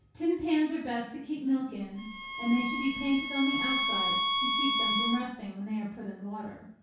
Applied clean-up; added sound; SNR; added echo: none; Bowed string instrument; -1 dB; reverberation time 0.6 s.